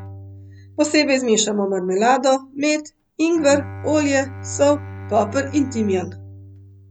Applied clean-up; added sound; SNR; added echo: none; Bowed string instrument; 15 dB; none.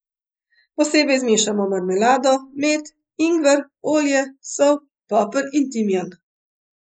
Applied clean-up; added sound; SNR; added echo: neural mask model Resemble Enhance denoiser.